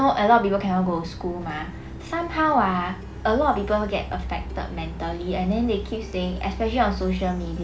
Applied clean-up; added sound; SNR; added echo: none; Plucked string instrument; 19 dB; none.